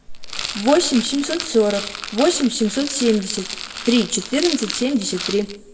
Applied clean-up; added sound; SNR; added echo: none; Rattle; 10 dB; reverberation time 0.9 s.